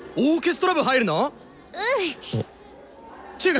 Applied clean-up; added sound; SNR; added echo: none; none; none; none.